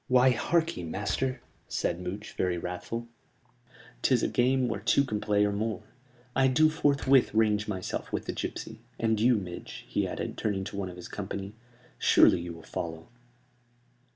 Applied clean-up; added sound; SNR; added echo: none; Slam; 18 dB; none.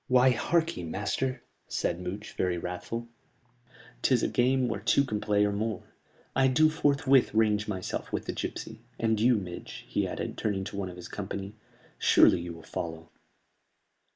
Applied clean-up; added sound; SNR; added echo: neural mask model Resemble Enhance denoiser.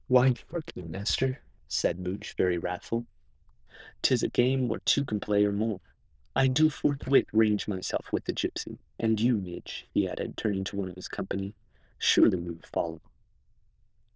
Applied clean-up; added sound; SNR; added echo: neural diffusion model UNIVERSE++.